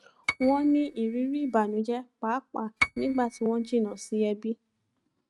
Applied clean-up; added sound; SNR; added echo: neural mask model RNNoise.